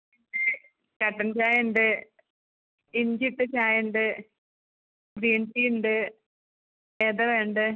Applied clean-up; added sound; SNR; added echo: none; none; none; none.